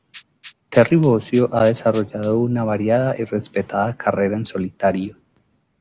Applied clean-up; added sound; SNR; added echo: none; Rattle (instrument); 19 dB; none.